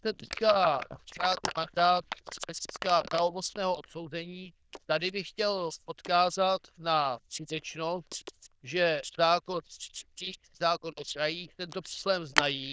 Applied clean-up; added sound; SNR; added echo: neural diffusion model UNIVERSE++.